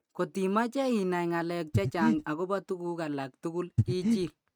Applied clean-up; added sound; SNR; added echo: neural mask model RNNoise.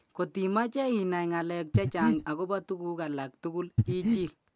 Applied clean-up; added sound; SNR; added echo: none; Breathing; -4 dB; none.